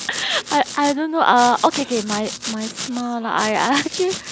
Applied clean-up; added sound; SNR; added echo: none; Domestic sounds, home sounds; 11 dB; none.